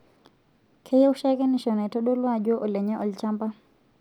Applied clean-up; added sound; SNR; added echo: none; none; none; none.